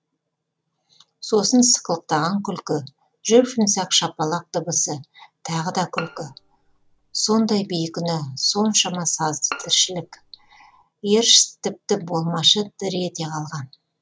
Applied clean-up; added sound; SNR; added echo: none; Bowed string instrument; 15 dB; none.